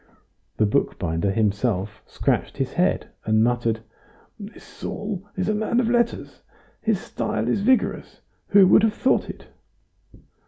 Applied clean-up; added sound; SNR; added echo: none; none; none; none.